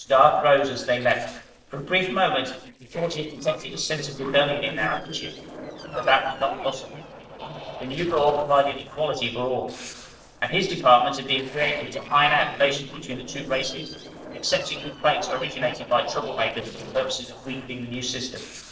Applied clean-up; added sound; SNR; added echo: neural separator model SepFormer DNS4.